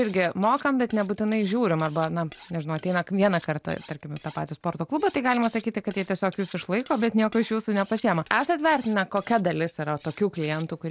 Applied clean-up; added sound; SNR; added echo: none; Cutlery, silverware; 14 dB; none.